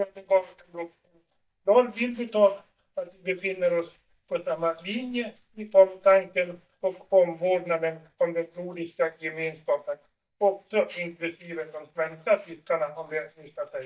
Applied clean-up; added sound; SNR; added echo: neural mask model DeepFilterNet 3.